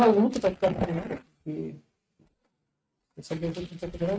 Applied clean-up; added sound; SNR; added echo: neural mask model RNNoise.